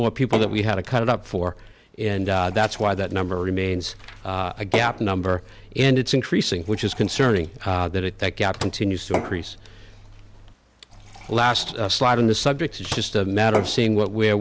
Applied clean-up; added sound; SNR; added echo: none; Fill (with liquid) / Glass / Water + Microwave oven; 13 dB; none.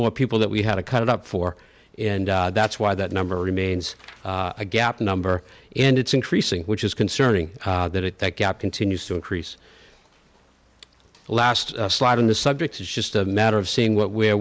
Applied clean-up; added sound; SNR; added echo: none; none; none; none.